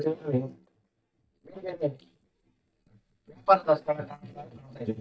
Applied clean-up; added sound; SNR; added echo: neural mask model DeepFilterNet 3.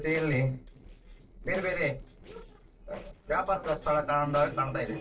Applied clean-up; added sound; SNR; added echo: neural separator model SepFormer DNS4.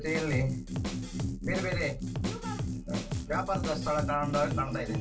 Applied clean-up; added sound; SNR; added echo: none; Drum kit; 0 dB; reverberation time 0.2 s.